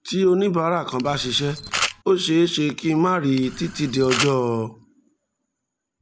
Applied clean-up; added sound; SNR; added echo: none; Camera; 7 dB; none.